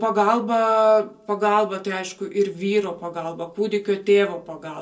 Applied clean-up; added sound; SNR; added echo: none; none; none; reverberation time 0.2 s.